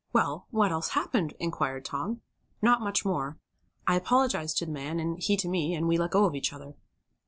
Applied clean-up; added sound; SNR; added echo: none; none; none; none.